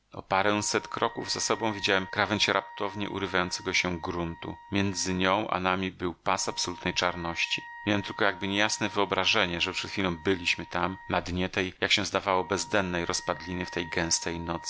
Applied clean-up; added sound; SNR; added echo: none; Wind instrument, woodwind instrument; 17 dB; none.